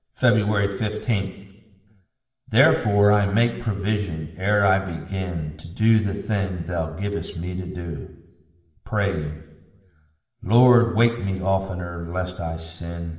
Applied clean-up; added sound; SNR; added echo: none; none; none; reverberation time 1.0 s.